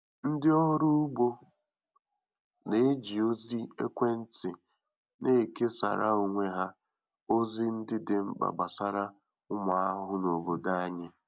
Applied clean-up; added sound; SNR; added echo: none; none; none; none.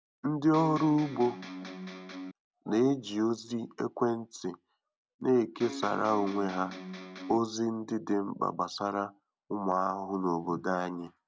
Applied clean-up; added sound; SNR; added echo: none; Electric guitar; 11 dB; none.